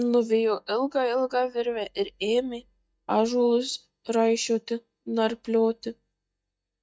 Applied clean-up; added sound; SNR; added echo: neural mask model DeepFilterNet 3.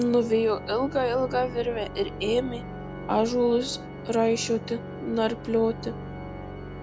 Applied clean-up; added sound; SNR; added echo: none; Organ; 11 dB; none.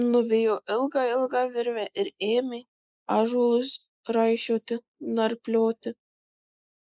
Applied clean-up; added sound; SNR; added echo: neural mask model Resemble Enhance denoiser.